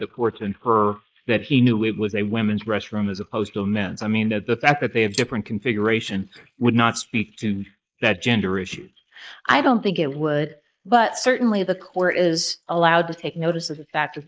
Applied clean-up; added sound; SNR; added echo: neural mask model Resemble Enhance denoiser.